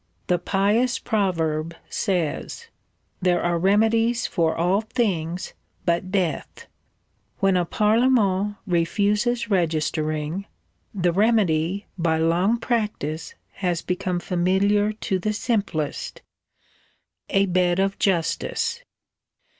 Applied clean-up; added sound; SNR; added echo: none; none; none; none.